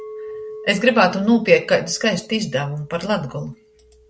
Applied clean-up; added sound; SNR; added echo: none; Chink, clink; 18 dB; none.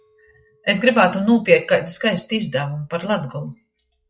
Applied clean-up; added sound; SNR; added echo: classical method log-MMSE.